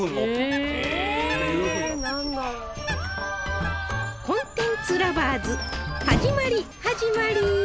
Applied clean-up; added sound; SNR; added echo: none; Bird + Squeak / Slam / Wood; 8 dB; none.